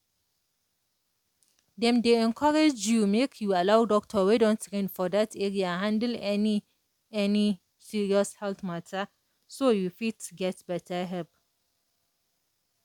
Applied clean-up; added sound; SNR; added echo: none; none; none; none.